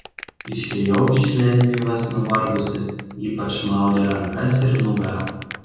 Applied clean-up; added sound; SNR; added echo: none; Clapping; 13 dB; reverberation time 1.3 s.